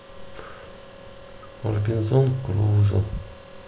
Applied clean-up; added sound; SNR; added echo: none; none; none; none.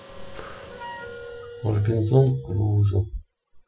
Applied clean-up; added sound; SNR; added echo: classical method Wiener filter.